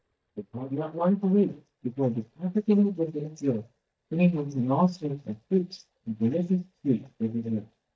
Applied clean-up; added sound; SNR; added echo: neural mask model DeepFilterNet 3.